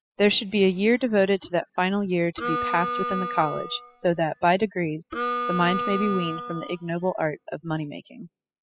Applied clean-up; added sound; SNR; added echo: classical method spectral subtraction.